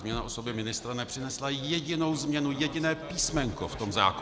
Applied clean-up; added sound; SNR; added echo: none; none; none; none.